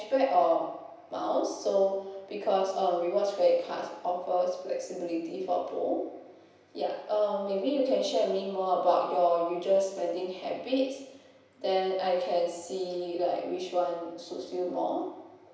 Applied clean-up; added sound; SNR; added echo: none; none; none; reverberation time 0.9 s.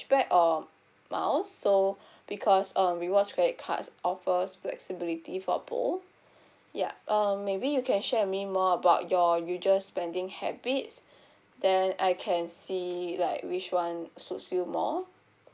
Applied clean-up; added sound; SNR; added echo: none; none; none; none.